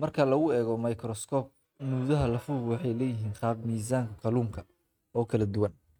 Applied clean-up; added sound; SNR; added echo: neural mask model RNNoise.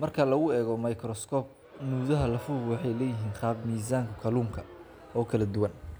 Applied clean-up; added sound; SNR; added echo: none; Crowd; 20 dB; none.